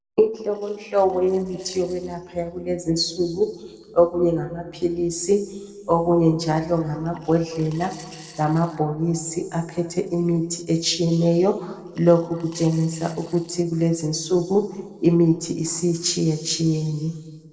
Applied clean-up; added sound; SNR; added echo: neural separator model SepFormer DNS4.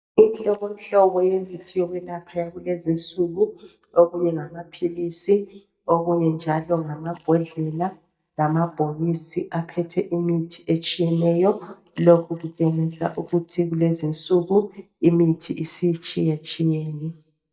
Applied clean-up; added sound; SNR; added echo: neural mask model DeepFilterNet 3.